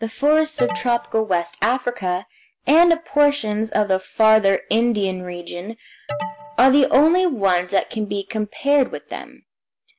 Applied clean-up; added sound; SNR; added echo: none; Alarm; 12 dB; none.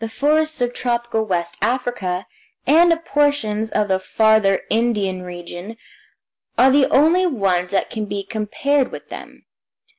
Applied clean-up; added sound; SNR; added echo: none; none; none; none.